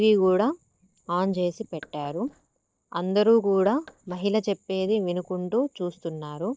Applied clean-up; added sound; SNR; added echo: neural separator model SepFormer DNS4.